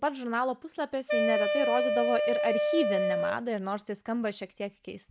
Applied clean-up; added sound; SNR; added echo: none; Wind instrument, woodwind instrument; -3 dB; none.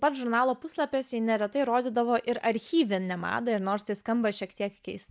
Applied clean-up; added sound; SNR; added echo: none; none; none; none.